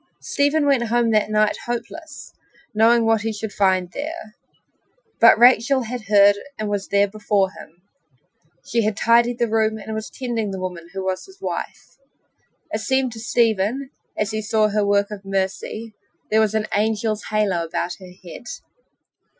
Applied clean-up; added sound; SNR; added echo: classical method Wiener filter.